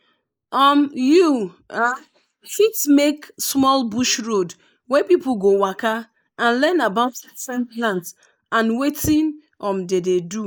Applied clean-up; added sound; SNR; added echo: neural mask model Resemble Enhance denoiser.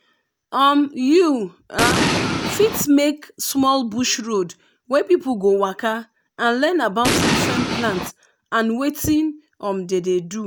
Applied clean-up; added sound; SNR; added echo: none; Explosion; 0 dB; none.